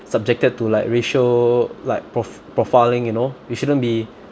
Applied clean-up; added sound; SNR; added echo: none; none; none; none.